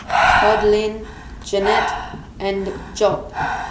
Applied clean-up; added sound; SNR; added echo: none; Breathing; 0 dB; none.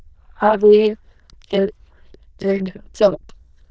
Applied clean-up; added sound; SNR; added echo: neural diffusion model UNIVERSE++.